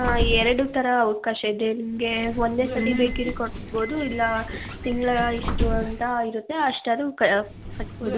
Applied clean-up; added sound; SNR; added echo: none; Subway, metro, underground; 5 dB; none.